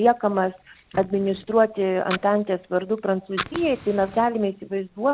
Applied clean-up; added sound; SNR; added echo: none; Fire; 16 dB; none.